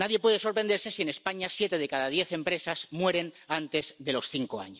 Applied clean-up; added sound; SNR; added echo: none; none; none; none.